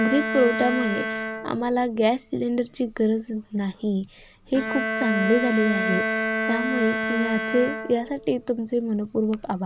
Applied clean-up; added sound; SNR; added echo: none; Bowed string instrument; 5 dB; none.